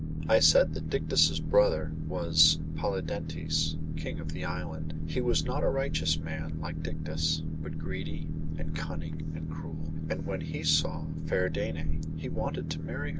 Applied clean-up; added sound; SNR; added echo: none; Boat, Water vehicle; 0 dB; none.